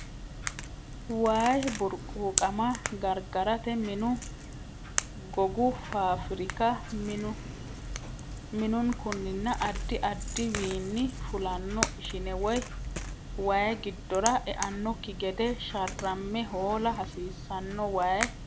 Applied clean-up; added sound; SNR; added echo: none; Crack / Crackle; 6 dB; none.